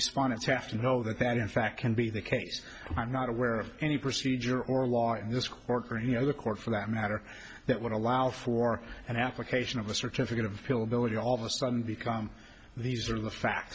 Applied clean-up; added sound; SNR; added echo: none; none; none; none.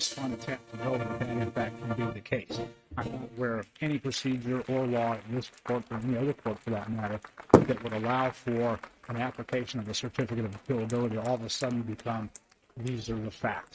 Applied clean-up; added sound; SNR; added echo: neural mask model RNNoise.